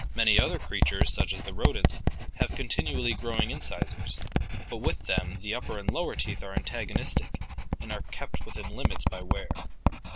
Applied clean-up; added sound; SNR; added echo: none; Writing; -5 dB; none.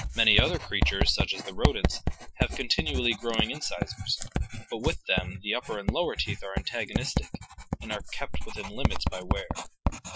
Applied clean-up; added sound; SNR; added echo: classical method Wiener filter.